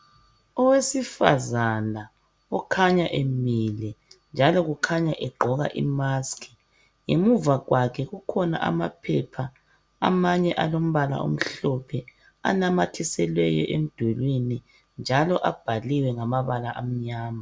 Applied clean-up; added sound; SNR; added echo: none; none; none; none.